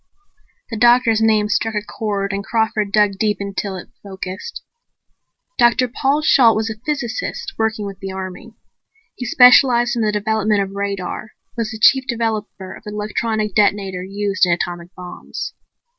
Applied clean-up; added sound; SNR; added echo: none; none; none; none.